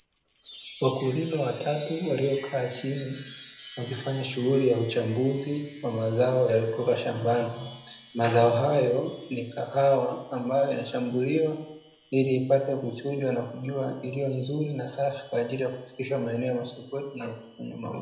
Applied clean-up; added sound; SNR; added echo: none; Chime; 15 dB; reverberation time 0.8 s.